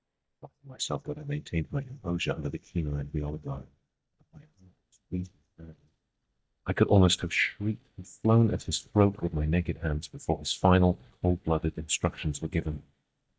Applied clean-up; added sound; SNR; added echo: neural mask model DeepFilterNet 3.